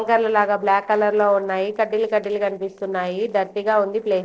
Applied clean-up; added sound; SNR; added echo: neural separator model SepFormer DNS4.